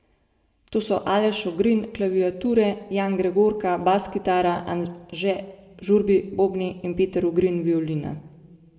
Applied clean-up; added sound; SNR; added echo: none; none; none; reverberation time 1.0 s.